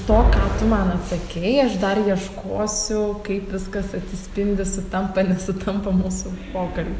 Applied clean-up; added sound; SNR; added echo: none; none; none; none.